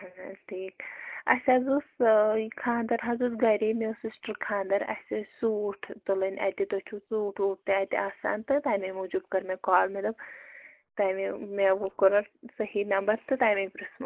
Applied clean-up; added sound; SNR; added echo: neural mask model Resemble Enhance denoiser.